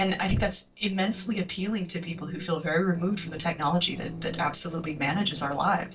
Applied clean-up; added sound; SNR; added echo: neural separator model SepFormer DNS4.